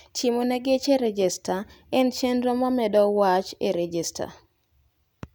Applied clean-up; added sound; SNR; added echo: none; none; none; none.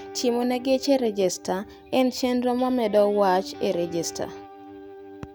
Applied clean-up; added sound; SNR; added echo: none; Guitar; 17 dB; none.